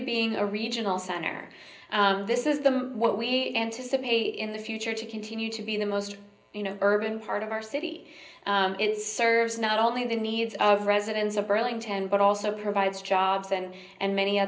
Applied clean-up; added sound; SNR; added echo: none; none; none; reverberation time 0.5 s.